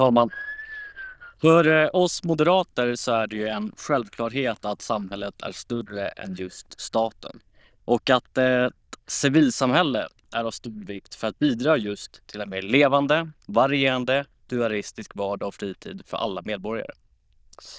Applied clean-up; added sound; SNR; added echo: neural diffusion model UNIVERSE++.